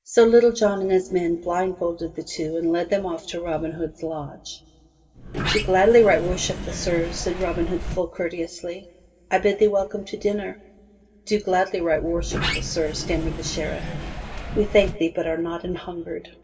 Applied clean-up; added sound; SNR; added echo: none; Sliding door; 6 dB; reverberation time 2.8 s.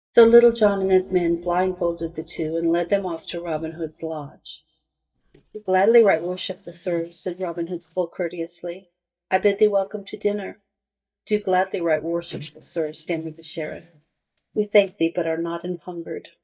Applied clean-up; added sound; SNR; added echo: neural mask model DeepFilterNet 3.